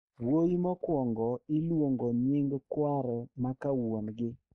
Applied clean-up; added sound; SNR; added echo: neural mask model DeepFilterNet 3.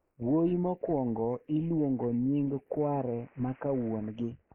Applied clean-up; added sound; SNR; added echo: neural mask model Resemble Enhance denoiser.